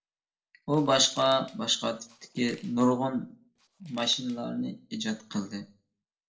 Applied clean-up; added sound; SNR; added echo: neural separator model SepFormer DNS4.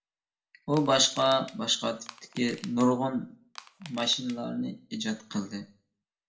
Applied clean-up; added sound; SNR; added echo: none; Crushing; 20 dB; reverberation time 0.4 s.